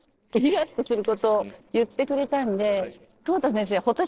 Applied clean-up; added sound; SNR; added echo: neural separator model SepFormer DNS4.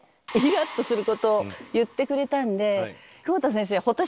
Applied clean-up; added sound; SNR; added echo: none; none; none; none.